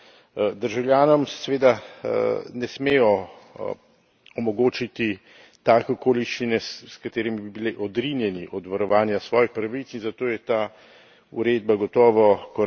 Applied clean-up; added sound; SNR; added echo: none; none; none; none.